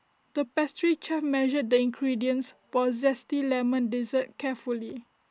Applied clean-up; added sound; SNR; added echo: none; none; none; none.